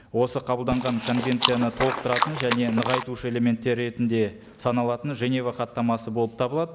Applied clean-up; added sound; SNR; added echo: none; Chewing, mastication; 3 dB; none.